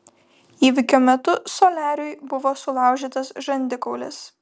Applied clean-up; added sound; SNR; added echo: none; none; none; none.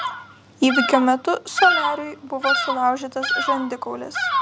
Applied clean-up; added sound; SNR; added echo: none; Bird vocalization, bird call, bird song; 2 dB; none.